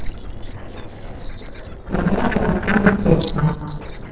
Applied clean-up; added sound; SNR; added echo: neural separator model SepFormer DNS4.